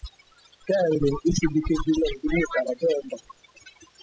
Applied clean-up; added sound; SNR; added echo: classical method spectral subtraction.